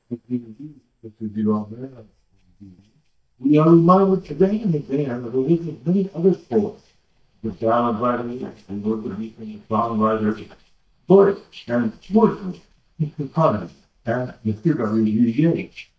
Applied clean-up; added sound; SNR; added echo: neural mask model DeepFilterNet 3.